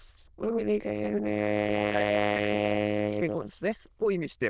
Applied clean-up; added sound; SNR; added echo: neural diffusion model UNIVERSE++.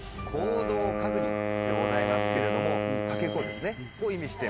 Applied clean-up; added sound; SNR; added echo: none; Wind instrument, woodwind instrument; -2 dB; none.